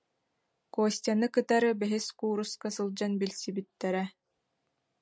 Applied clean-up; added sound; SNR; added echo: none; none; none; none.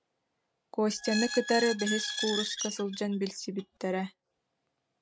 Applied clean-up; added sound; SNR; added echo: none; Squeak; 4 dB; none.